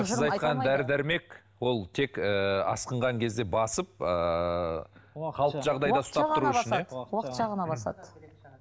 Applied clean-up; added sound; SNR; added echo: none; none; none; none.